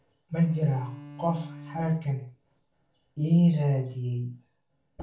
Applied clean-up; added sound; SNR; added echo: none; Bowed string instrument; 19 dB; reverberation time 0.4 s.